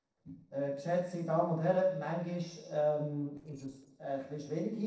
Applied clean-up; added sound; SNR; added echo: neural separator model SepFormer DNS4.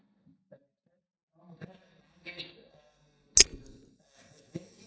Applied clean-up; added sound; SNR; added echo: neural mask model DeepFilterNet 3.